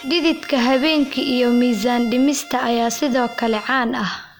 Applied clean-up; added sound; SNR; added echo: none; Bowed string instrument; 19 dB; none.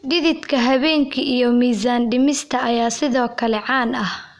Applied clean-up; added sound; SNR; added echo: none; none; none; none.